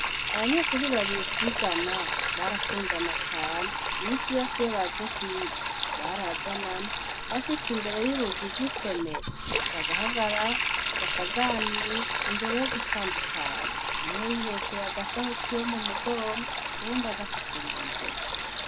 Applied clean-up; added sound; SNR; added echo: none; Sink (filling or washing); -3 dB; none.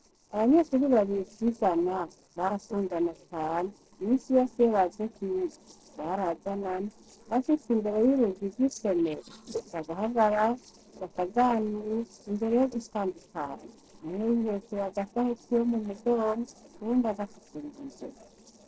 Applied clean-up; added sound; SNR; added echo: neural separator model SepFormer DNS4.